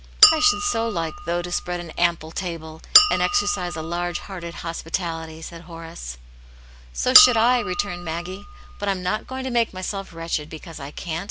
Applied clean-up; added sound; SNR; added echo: none; Chink, clink; -1 dB; none.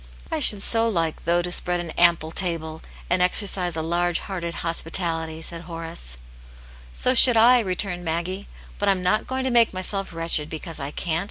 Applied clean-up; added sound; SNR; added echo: none; none; none; none.